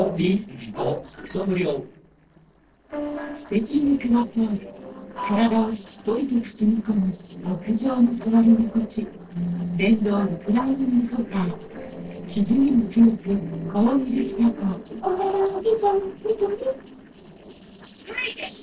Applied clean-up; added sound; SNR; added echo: neural separator model SepFormer DNS4.